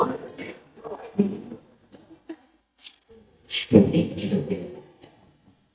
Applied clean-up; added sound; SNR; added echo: neural mask model DeepFilterNet 3.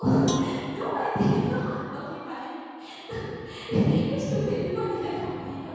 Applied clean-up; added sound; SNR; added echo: none; Cowbell; 14 dB; reverberation time 2.1 s.